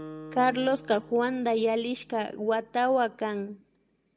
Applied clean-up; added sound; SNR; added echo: none; Acoustic guitar; 20 dB; none.